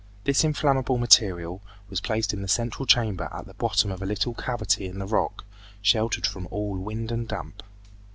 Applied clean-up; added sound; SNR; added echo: none; none; none; none.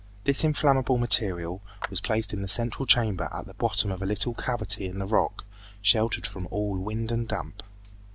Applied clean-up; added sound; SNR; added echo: none; Clapping; 17 dB; none.